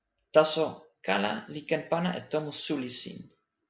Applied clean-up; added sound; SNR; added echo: none; none; none; none.